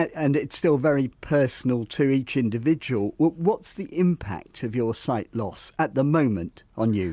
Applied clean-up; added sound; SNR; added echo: none; none; none; none.